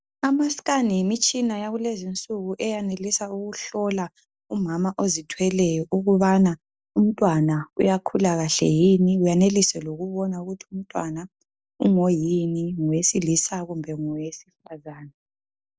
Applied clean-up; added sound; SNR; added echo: none; none; none; none.